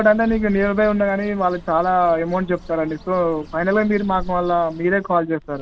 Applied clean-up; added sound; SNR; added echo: none; Bird; 17 dB; none.